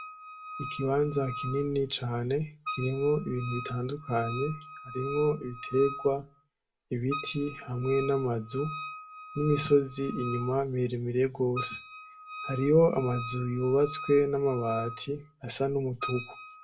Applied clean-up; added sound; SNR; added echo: none; Wind instrument, woodwind instrument; 12 dB; reverberation time 0.2 s.